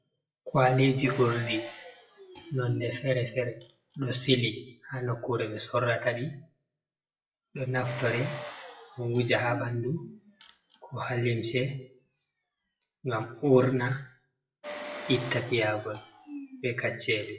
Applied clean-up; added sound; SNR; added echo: classical method WPE with log-MMSE.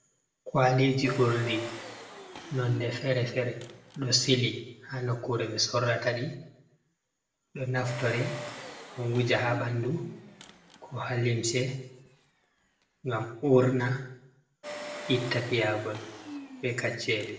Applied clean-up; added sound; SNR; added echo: none; Engine; 15 dB; reverberation time 0.7 s.